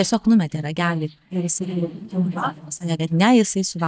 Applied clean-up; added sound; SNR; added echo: neural mask model DeepFilterNet 3.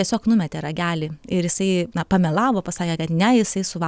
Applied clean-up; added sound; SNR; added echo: none; none; none; none.